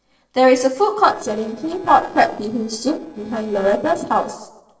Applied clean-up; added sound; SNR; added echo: neural separator model SepFormer DNS4.